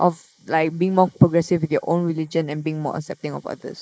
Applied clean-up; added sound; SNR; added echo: neural mask model Resemble Enhance denoiser.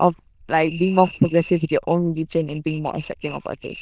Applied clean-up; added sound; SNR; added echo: neural diffusion model UNIVERSE++.